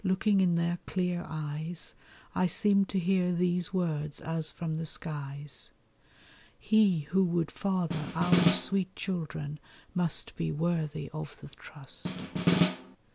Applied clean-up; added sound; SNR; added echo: none; Snare drum; -1 dB; none.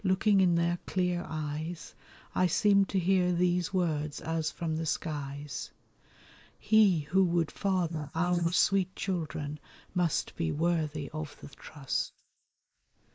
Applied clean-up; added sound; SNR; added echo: neural mask model Resemble Enhance denoiser.